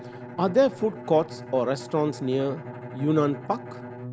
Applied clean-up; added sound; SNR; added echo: none; Bowed string instrument; 13 dB; none.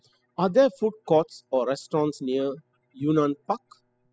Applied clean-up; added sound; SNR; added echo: classical method spectral subtraction.